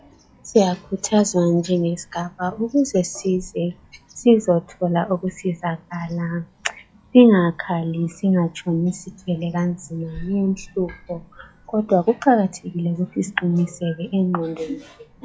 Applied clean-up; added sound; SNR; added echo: classical method log-MMSE.